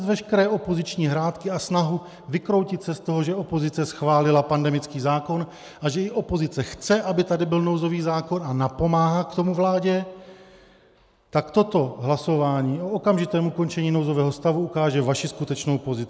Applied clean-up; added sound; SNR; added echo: none; none; none; none.